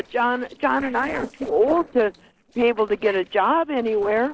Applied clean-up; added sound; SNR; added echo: neural separator model SepFormer DNS4.